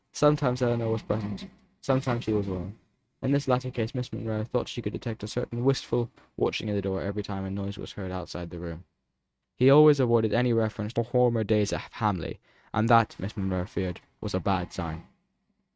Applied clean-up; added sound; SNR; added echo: neural mask model RNNoise.